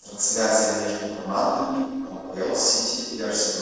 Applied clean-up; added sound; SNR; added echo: neural separator model SepFormer DNS4.